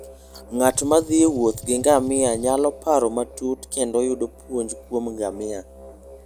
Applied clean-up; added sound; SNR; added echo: none; Musical instrument + Gunshot, gunfire; 18 dB; none.